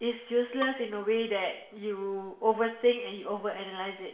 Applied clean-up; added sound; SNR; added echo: none; Bowed string instrument; 15 dB; reverberation time 0.7 s.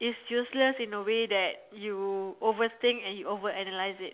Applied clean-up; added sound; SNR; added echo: none; none; none; none.